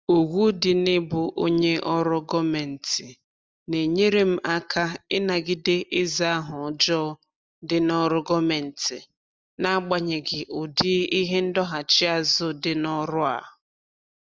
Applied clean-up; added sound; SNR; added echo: none; none; none; none.